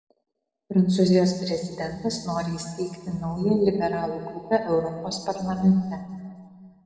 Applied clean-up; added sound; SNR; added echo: none; none; none; reverberation time 1.9 s.